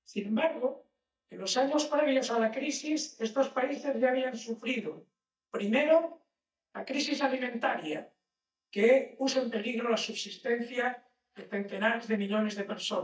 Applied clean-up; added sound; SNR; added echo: neural mask model DeepFilterNet 3.